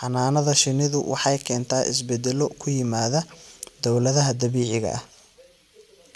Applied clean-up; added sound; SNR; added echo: none; none; none; none.